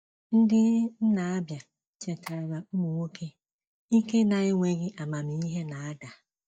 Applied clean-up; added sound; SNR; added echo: neural mask model DeepFilterNet 3.